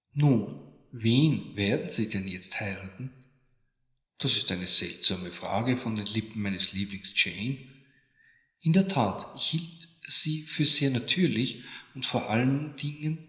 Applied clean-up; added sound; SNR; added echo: none; none; none; reverberation time 0.9 s.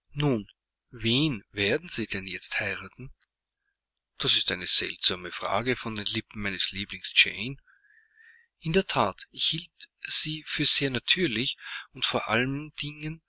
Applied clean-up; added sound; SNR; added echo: none; none; none; none.